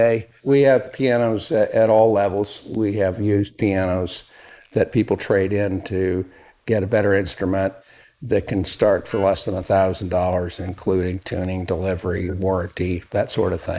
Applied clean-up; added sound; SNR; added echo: neural mask model Resemble Enhance denoiser.